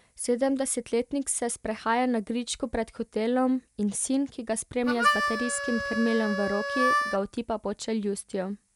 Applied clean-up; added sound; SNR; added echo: none; Harmonica; 1 dB; none.